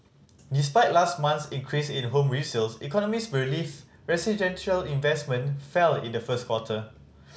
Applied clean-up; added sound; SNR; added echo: none; none; none; none.